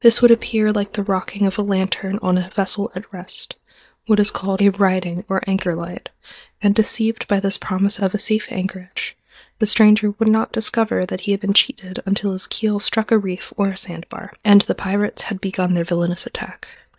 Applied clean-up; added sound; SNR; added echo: neural mask model DeepFilterNet 3.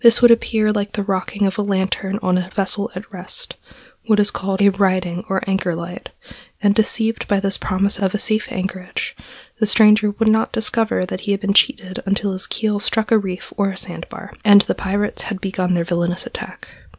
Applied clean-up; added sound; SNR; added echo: none; none; none; none.